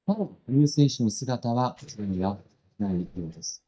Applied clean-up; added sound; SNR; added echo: neural mask model DeepFilterNet 3.